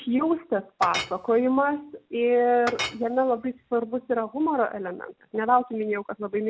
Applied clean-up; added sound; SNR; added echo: none; Chink, clink; 12 dB; none.